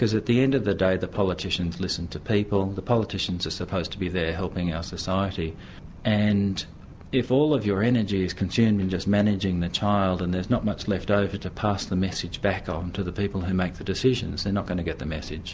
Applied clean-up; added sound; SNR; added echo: none; none; none; none.